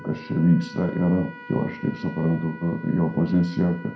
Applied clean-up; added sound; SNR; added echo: none; Trumpet; 19 dB; reverberation time 0.4 s.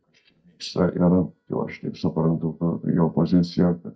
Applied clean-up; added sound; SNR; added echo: neural mask model DeepFilterNet 3.